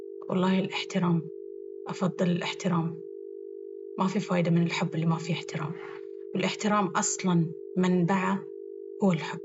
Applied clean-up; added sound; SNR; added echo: none; Telephone; 12 dB; none.